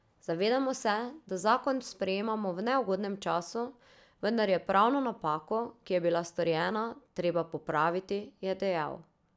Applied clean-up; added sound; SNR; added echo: none; none; none; none.